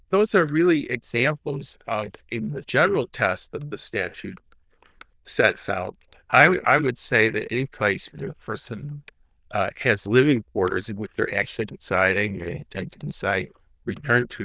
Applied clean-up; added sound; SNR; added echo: neural diffusion model UNIVERSE++.